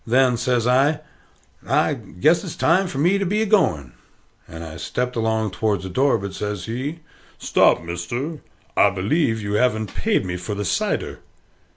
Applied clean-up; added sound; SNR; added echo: none; none; none; none.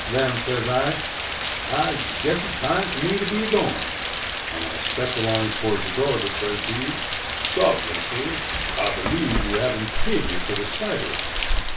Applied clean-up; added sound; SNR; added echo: none; Rain; -2 dB; reverberation time 0.3 s.